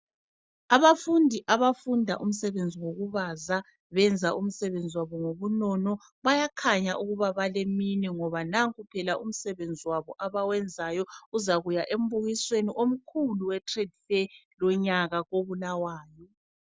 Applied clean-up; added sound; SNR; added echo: none; none; none; none.